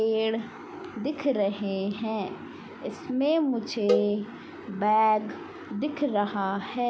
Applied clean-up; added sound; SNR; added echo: none; Cowbell; 6 dB; none.